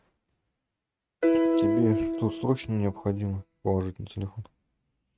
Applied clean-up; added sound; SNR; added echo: neural mask model RNNoise.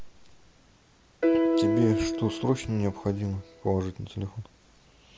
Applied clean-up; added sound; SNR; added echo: none; Piano; -2 dB; none.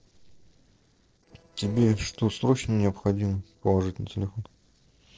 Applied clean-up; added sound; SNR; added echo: neural separator model SepFormer DNS4.